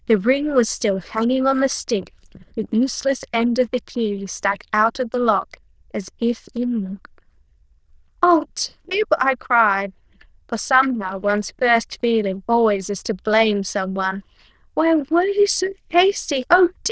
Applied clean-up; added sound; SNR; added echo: neural diffusion model UNIVERSE++.